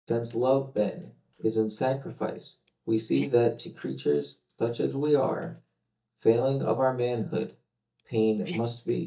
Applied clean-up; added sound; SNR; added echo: neural mask model DeepFilterNet 3.